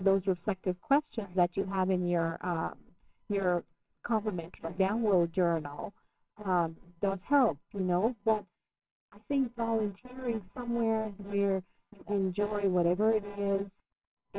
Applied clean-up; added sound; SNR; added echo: neural separator model SepFormer WHAMR!.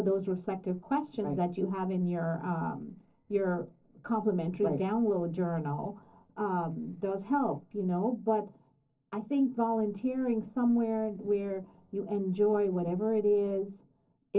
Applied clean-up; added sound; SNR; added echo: neural separator model SepFormer DNS4.